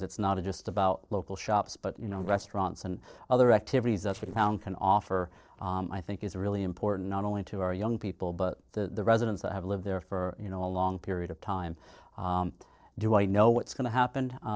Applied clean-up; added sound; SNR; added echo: neural separator model SepFormer DNS4.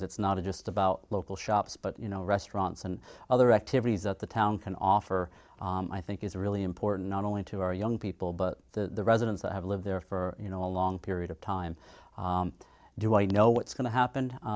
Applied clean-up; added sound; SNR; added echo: none; none; none; none.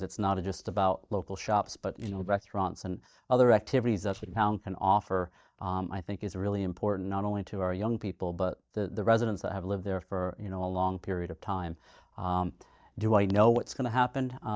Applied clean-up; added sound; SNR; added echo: neural mask model DeepFilterNet 3.